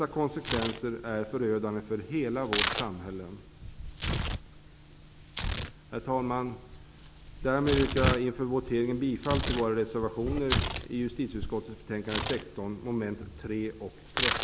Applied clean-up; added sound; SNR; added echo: none; Tearing; 3 dB; none.